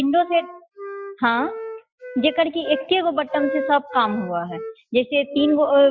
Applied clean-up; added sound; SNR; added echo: classical method Wiener filter.